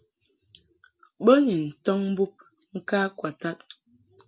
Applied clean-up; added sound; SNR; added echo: none; none; none; none.